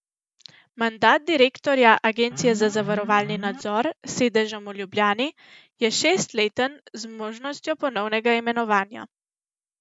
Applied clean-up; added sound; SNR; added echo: none; Alarm; 11 dB; none.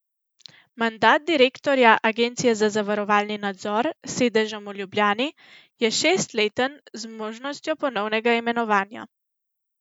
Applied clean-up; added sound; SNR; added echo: none; none; none; none.